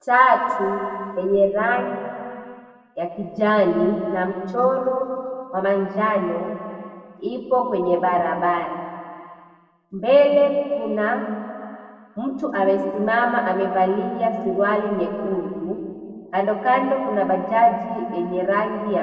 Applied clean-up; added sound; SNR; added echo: none; none; none; reverberation time 2.2 s.